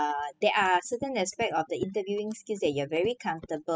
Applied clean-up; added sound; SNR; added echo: classical method spectral subtraction.